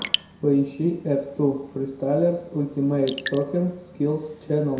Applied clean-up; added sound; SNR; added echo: none; Raindrop / Drip; 12 dB; reverberation time 0.6 s.